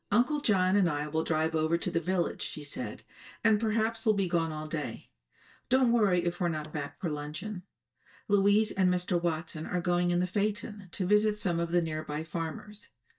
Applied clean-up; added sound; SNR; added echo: neural mask model DeepFilterNet 3.